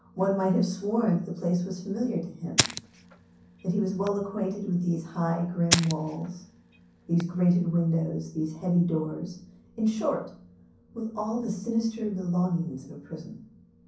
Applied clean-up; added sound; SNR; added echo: none; Fire; 3 dB; reverberation time 0.6 s.